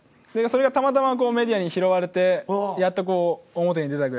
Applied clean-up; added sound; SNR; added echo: none; none; none; none.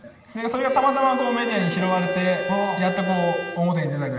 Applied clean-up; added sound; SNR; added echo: none; Bowed string instrument; 11 dB; reverberation time 2.0 s.